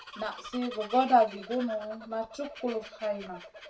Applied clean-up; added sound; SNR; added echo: none; Bird vocalization, bird call, bird song; 16 dB; reverberation time 0.2 s.